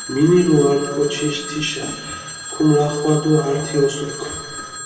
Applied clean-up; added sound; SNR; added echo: none; Telephone; 12 dB; reverberation time 2.1 s.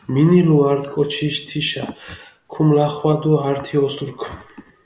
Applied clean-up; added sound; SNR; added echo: none; none; none; none.